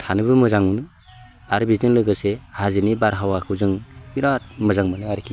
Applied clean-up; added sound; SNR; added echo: none; none; none; none.